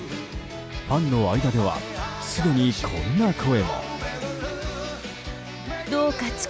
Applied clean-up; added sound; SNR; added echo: none; none; none; none.